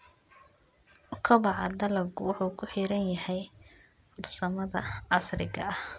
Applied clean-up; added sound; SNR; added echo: none; none; none; none.